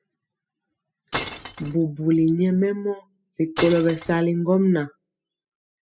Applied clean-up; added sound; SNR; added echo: classical method spectral subtraction.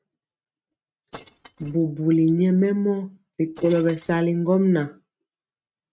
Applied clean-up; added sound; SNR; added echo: neural mask model RNNoise.